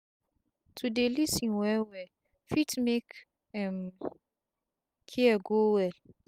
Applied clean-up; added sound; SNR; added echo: none; none; none; none.